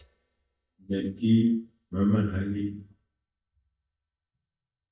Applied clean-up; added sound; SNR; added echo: neural mask model DeepFilterNet 3.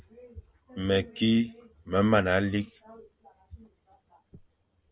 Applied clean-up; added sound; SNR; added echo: none; none; none; none.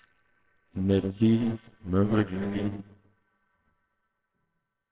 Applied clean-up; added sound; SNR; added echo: neural separator model SepFormer WHAMR!.